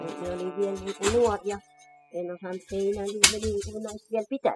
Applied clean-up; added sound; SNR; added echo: classical method spectral subtraction.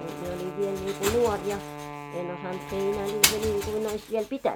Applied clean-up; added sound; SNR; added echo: none; Engine + Wind instrument, woodwind instrument; 3 dB; none.